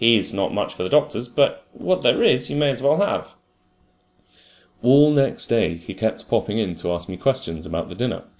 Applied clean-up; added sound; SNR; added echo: none; none; none; none.